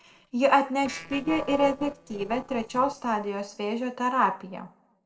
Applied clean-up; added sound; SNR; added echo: neural separator model SepFormer DNS4.